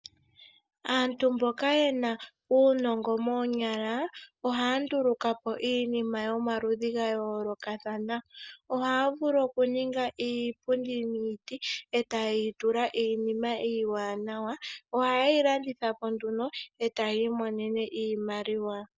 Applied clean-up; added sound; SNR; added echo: none; none; none; none.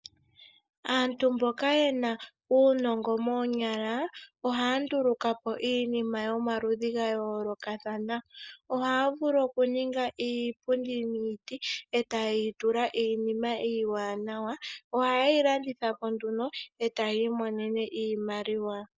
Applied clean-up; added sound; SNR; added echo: neural mask model Resemble Enhance denoiser.